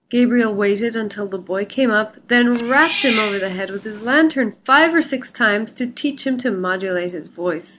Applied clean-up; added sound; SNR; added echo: none; Cat; 11 dB; none.